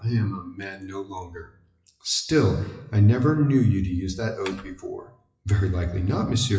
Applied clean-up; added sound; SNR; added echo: classical method WPE with log-MMSE.